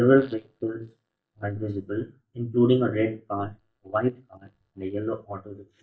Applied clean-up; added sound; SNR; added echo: neural mask model DeepFilterNet 3.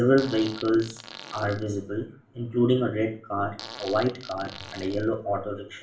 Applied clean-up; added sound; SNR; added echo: none; Fart; 16 dB; reverberation time 0.4 s.